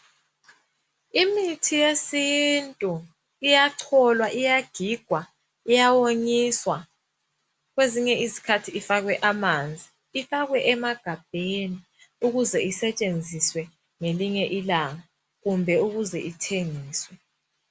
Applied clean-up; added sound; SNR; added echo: none; none; none; none.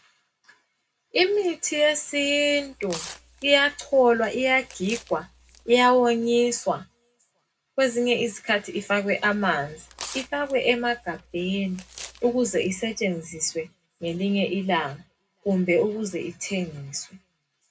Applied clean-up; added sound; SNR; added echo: none; Tearing; 19 dB; reverberation time 0.2 s.